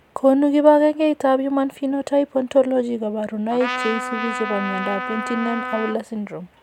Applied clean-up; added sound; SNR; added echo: none; Trumpet; 7 dB; none.